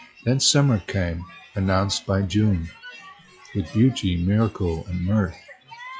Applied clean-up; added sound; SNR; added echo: classical method log-MMSE.